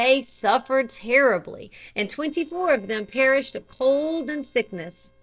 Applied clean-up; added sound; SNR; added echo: neural separator model SepFormer DNS4.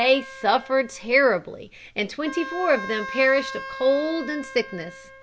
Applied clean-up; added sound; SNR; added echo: none; Wind instrument, woodwind instrument; 14 dB; none.